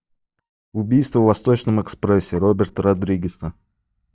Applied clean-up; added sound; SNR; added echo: neural mask model DeepFilterNet 3.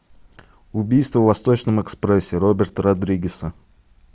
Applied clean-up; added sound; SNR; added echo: none; none; none; none.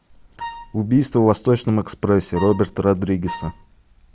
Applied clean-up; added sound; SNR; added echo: none; Wind instrument, woodwind instrument; 15 dB; none.